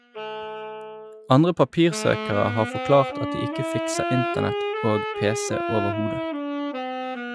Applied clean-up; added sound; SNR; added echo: classical method log-MMSE.